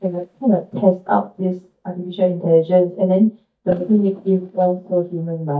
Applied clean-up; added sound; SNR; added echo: neural mask model DeepFilterNet 3.